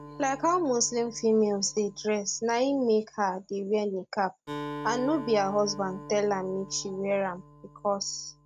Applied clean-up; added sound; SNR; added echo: none; Acoustic guitar; 15 dB; none.